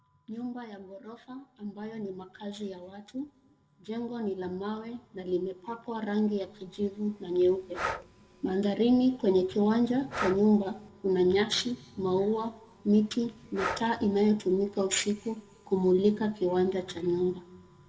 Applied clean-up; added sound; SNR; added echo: none; Breathing; 12 dB; reverberation time 1.0 s.